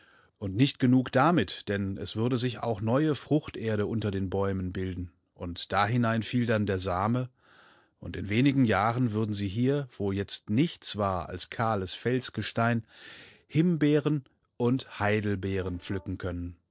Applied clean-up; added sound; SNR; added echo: neural separator model SepFormer DNS4.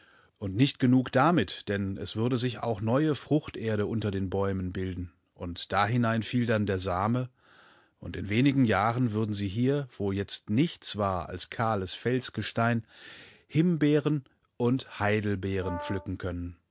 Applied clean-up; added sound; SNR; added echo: none; Brass instrument; 14 dB; none.